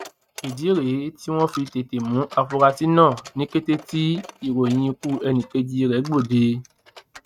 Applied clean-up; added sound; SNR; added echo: neural mask model RNNoise.